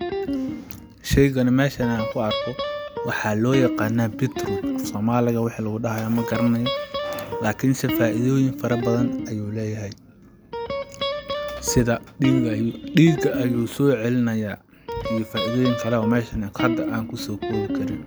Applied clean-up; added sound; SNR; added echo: none; Guitar; 6 dB; none.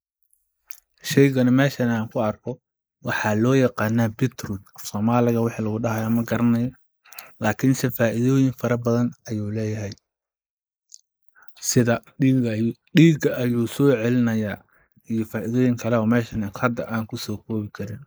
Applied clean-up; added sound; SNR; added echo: neural mask model Resemble Enhance denoiser.